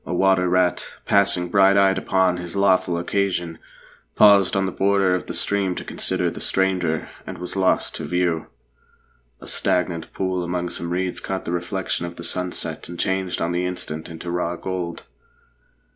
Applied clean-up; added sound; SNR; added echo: none; none; none; none.